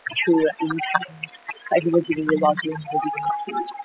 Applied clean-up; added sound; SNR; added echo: classical method spectral subtraction.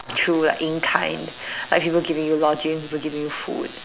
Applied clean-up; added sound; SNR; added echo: none; none; none; none.